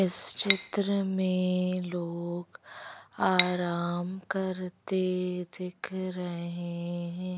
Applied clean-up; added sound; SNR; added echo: none; Cutlery, silverware / Dishes, pots, and pans; -2 dB; none.